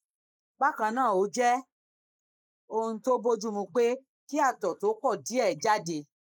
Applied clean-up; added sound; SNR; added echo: neural mask model Resemble Enhance denoiser.